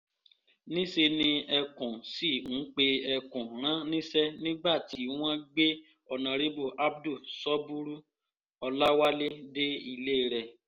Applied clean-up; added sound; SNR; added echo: none; none; none; none.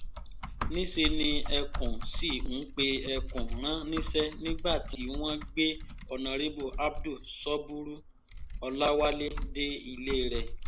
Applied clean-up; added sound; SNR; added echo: none; Typing; 2 dB; none.